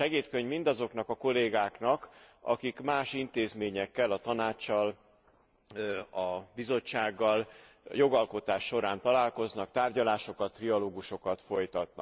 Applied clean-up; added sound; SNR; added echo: none; none; none; none.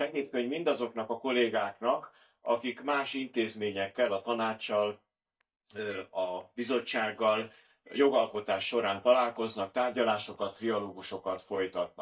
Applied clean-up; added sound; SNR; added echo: neural mask model DeepFilterNet 3.